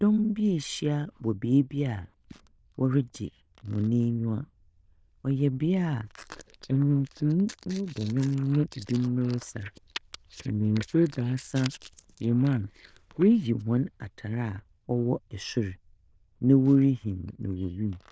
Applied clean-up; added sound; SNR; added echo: neural diffusion model UNIVERSE++.